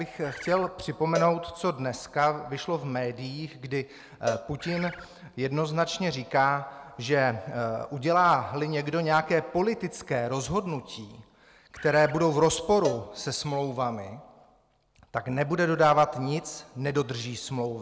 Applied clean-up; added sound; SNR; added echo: none; Cowbell + Bird; 12 dB; none.